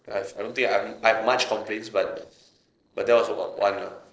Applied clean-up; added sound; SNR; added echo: neural separator model SepFormer DNS4.